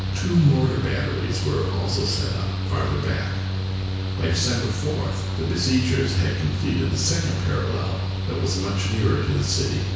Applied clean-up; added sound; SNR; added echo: none; Mechanical fan; 1 dB; reverberation time 1.1 s.